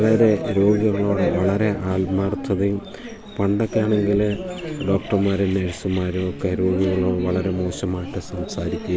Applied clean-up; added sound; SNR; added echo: none; none; none; none.